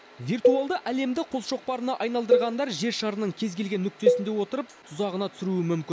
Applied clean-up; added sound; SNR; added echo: none; Cowbell; 1 dB; none.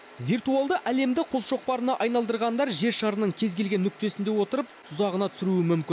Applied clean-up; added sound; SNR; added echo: none; none; none; none.